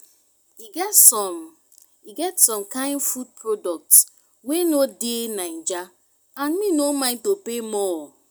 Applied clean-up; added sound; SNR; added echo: none; none; none; none.